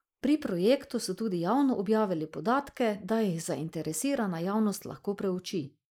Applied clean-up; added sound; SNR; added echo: neural mask model Resemble Enhance denoiser.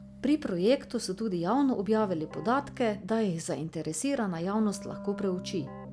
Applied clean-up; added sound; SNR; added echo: none; Wind instrument, woodwind instrument + Keyboard (musical); 16 dB; none.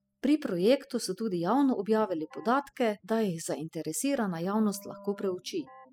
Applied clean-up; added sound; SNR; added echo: classical method spectral subtraction.